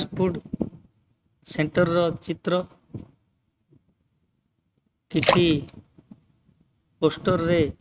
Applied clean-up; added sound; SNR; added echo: neural mask model RNNoise.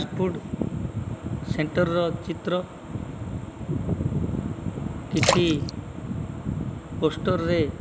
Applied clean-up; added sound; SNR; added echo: none; Splash, splatter; 4 dB; none.